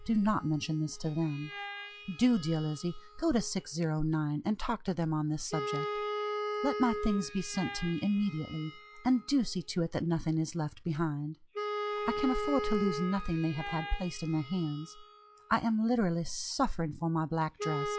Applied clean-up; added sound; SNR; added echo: classical method log-MMSE.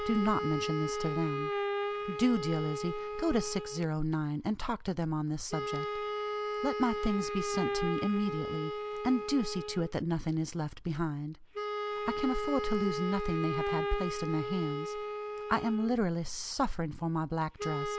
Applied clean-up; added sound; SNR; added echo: none; Wind instrument, woodwind instrument; 4 dB; none.